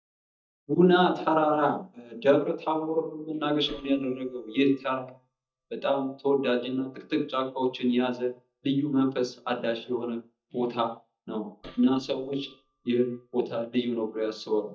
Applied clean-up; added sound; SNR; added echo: neural mask model DeepFilterNet 3.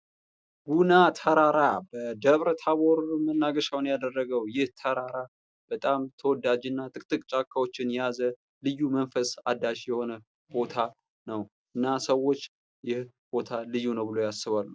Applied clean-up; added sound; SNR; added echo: none; none; none; none.